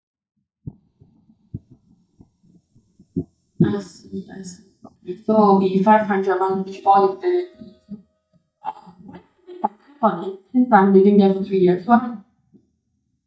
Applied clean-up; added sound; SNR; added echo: neural mask model DeepFilterNet 3.